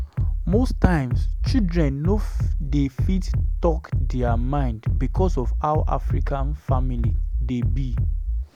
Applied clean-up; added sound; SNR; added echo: none; Bass drum; -3 dB; none.